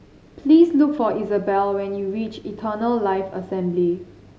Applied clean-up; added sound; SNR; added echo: none; none; none; none.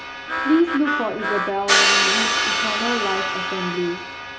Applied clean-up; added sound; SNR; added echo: none; Harmonica + Crash cymbal; -3 dB; none.